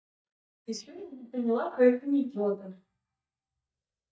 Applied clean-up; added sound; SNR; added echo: neural mask model DeepFilterNet 3.